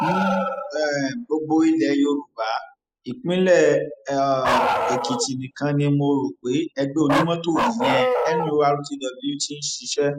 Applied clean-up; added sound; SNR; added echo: classical method spectral subtraction.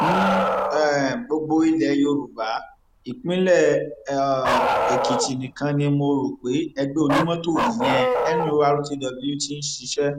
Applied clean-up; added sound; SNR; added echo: none; Bark; 4 dB; none.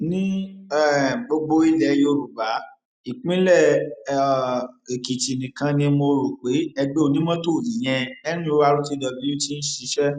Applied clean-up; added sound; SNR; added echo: none; none; none; none.